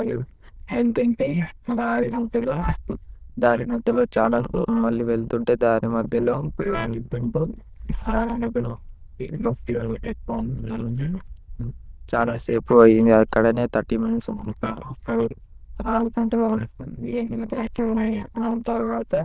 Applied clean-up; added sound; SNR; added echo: neural diffusion model UNIVERSE++.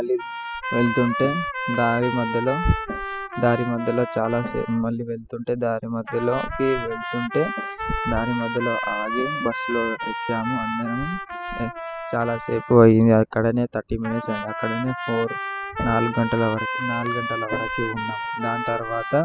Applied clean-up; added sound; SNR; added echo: classical method spectral subtraction.